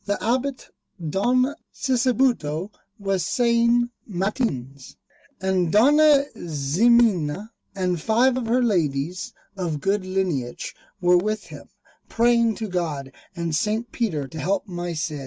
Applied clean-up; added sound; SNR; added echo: none; none; none; none.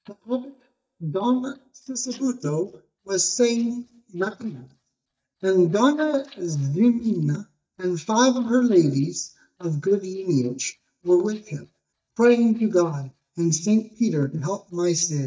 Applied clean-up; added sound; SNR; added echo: neural mask model DeepFilterNet 3.